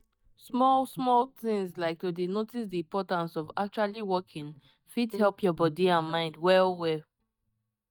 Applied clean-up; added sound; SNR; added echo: neural mask model DeepFilterNet 3.